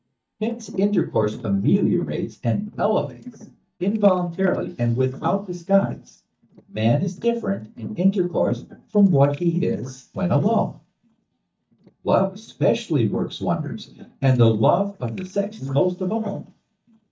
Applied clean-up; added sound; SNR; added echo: neural mask model DeepFilterNet 3.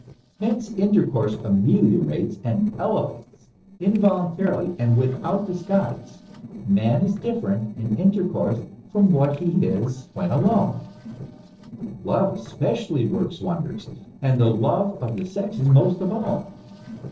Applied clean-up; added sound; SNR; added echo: neural separator model SepFormer DNS4.